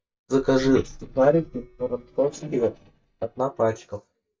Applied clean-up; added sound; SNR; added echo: neural mask model DeepFilterNet 3.